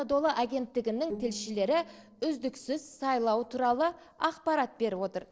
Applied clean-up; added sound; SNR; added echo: neural separator model SepFormer DNS4.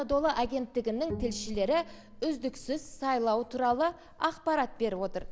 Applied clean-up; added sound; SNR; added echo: none; Bowed string instrument + Writing; 13 dB; none.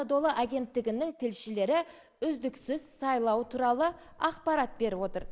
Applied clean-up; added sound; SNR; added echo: neural mask model Resemble Enhance denoiser.